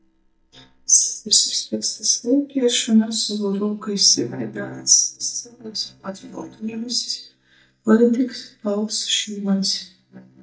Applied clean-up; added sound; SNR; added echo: neural mask model DeepFilterNet 3.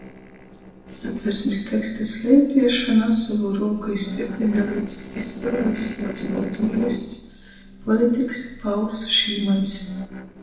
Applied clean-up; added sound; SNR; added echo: neural separator model SepFormer DNS4.